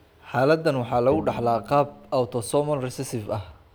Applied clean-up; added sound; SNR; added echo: none; Bowed string instrument; 16 dB; none.